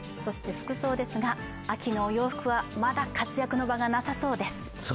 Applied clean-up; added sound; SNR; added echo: none; none; none; none.